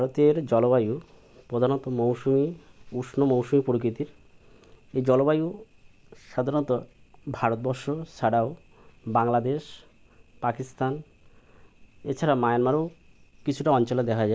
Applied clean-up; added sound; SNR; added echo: none; none; none; none.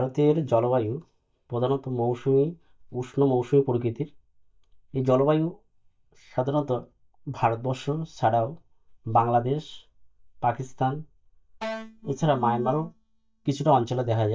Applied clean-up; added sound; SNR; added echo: neural mask model DeepFilterNet 3.